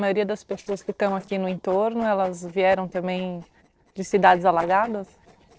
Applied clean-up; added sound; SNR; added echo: neural separator model SepFormer DNS4.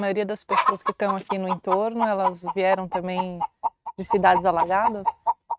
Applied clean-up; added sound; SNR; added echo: neural mask model RNNoise.